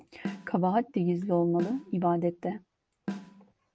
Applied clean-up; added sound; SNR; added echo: none; Snare drum; 9 dB; none.